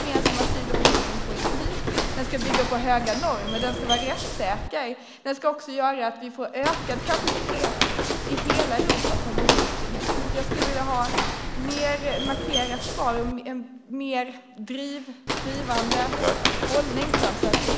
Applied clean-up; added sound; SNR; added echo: none; Walk, footsteps; -2 dB; none.